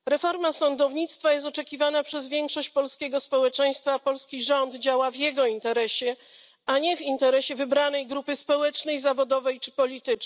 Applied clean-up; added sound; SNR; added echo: none; none; none; none.